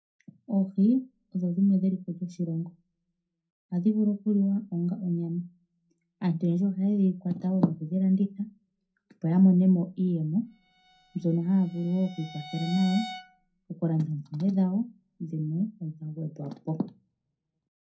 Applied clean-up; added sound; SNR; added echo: none; Bowed string instrument; 16 dB; reverberation time 0.2 s.